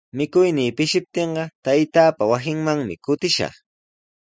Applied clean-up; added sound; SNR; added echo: none; none; none; none.